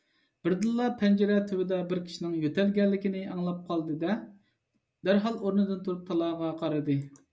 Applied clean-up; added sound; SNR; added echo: none; none; none; none.